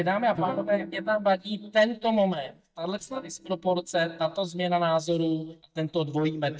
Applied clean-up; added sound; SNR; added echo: neural mask model DeepFilterNet 3.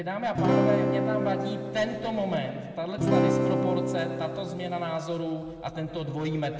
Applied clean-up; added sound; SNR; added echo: none; Acoustic guitar / Strum; -4 dB; reverberation time 1.9 s.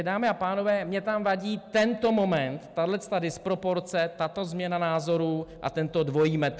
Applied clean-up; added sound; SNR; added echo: none; none; none; none.